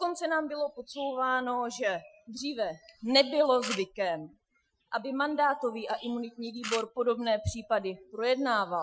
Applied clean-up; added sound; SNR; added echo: classical method Wiener filter.